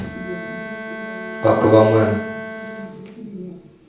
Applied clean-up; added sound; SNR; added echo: none; Bowed string instrument; 11 dB; reverberation time 0.6 s.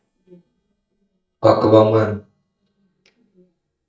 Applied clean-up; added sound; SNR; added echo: neural mask model DeepFilterNet 3.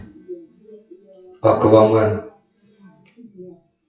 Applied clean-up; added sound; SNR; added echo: classical method WPE with log-MMSE.